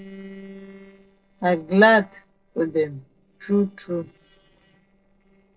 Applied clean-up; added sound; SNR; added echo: neural separator model SepFormer DNS4.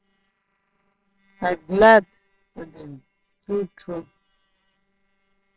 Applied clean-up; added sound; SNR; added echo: neural separator model SepFormer WHAMR!.